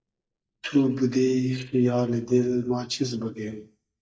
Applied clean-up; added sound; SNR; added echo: neural mask model DeepFilterNet 3.